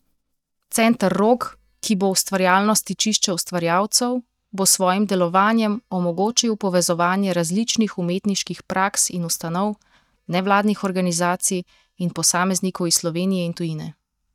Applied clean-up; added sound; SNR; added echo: neural mask model DeepFilterNet 3.